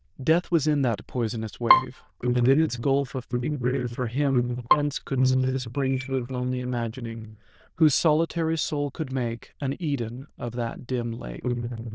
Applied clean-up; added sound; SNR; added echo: neural diffusion model UNIVERSE++.